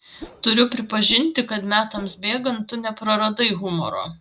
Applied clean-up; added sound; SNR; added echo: none; Whoosh, swoosh, swish; 18 dB; none.